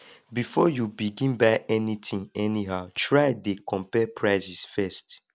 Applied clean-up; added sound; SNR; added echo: none; none; none; none.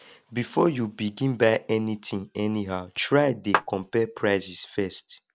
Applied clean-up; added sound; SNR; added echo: none; Clapping; 1 dB; none.